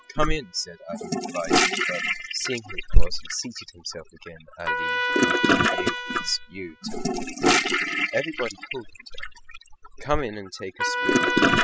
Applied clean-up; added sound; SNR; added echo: classical method spectral subtraction.